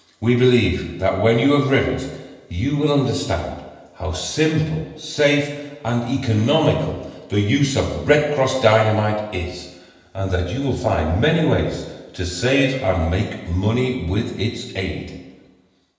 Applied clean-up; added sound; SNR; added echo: none; none; none; reverberation time 1.0 s.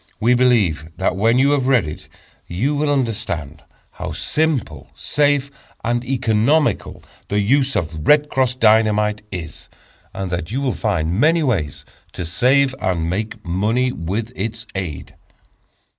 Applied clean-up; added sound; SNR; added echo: none; none; none; none.